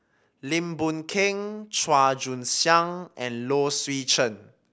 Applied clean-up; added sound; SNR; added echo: none; none; none; none.